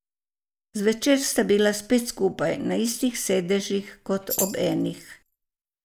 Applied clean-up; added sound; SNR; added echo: neural mask model Resemble Enhance denoiser.